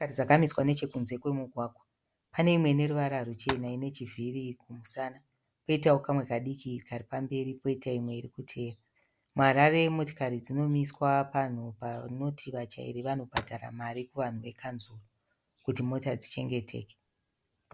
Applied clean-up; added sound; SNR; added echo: none; Tap; 6 dB; none.